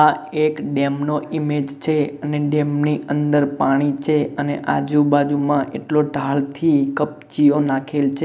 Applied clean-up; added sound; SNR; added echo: none; none; none; none.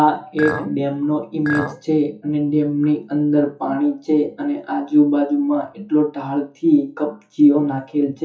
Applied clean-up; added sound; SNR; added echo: classical method WPE with log-MMSE.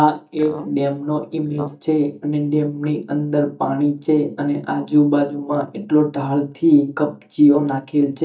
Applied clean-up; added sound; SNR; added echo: neural mask model DeepFilterNet 3.